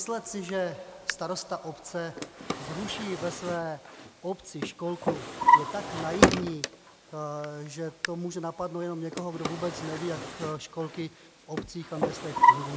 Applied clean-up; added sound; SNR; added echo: none; Drawer open or close; -5 dB; none.